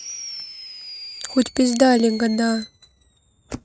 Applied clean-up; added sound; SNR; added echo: neural mask model RNNoise.